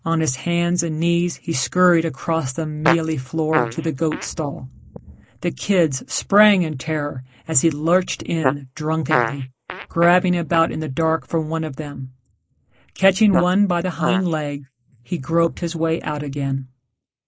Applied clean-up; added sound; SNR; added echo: neural mask model Resemble Enhance denoiser.